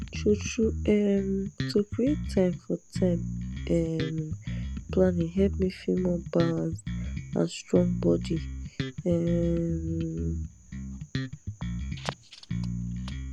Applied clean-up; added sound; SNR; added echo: none; Bass guitar; 5 dB; none.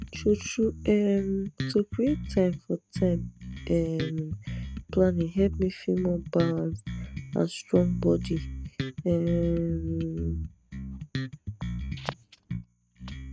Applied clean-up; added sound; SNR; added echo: neural mask model RNNoise.